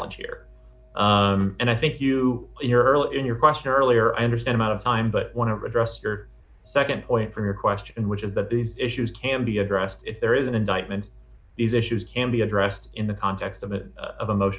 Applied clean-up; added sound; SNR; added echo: none; none; none; none.